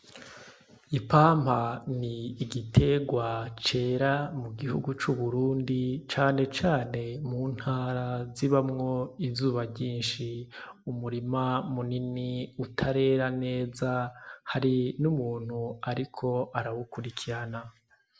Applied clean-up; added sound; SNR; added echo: none; none; none; none.